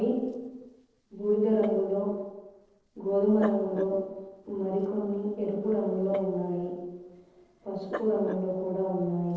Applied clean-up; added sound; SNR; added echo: neural separator model SepFormer DNS4.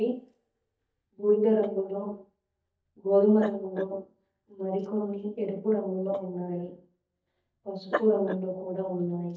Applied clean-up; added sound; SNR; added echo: neural mask model DeepFilterNet 3.